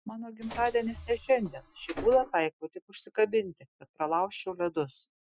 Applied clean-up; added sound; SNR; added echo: classical method Wiener filter.